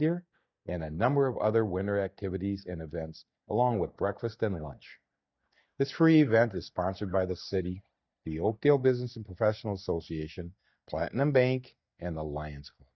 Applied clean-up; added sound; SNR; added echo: neural mask model DeepFilterNet 3.